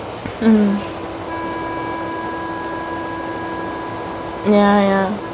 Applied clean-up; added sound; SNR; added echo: none; Wind instrument, woodwind instrument; 10 dB; none.